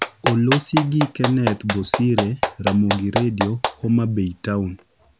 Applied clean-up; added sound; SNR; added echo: none; Clapping; 5 dB; none.